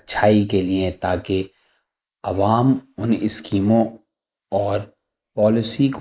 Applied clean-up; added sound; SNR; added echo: neural mask model Resemble Enhance denoiser.